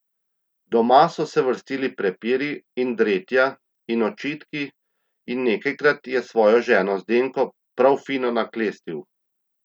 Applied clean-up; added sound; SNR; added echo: none; none; none; none.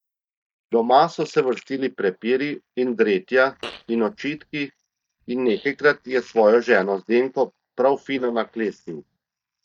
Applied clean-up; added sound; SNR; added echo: neural mask model DeepFilterNet 3.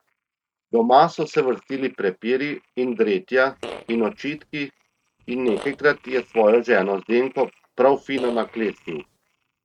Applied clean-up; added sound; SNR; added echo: neural mask model RNNoise.